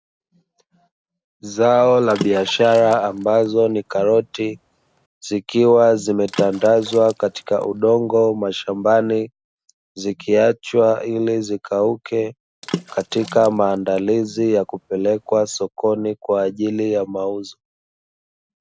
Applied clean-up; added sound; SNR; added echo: none; Water / Splash, splatter; 16 dB; none.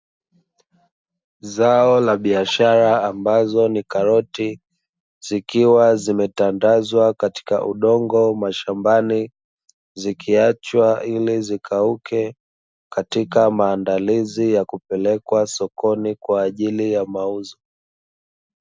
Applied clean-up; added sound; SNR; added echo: none; none; none; none.